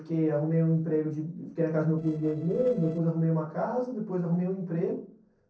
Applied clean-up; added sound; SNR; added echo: neural separator model SepFormer DNS4.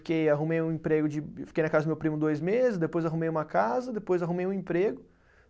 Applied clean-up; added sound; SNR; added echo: none; none; none; none.